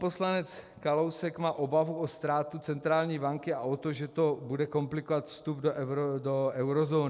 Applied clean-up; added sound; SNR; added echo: none; none; none; none.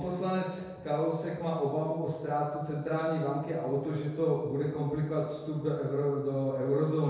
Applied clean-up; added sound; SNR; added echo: none; none; none; reverberation time 1.2 s.